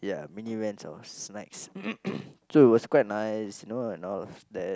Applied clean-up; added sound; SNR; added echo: none; none; none; none.